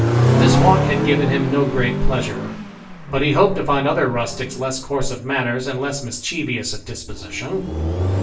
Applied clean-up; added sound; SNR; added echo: none; Accelerating, revving, vroom; 1 dB; reverberation time 0.3 s.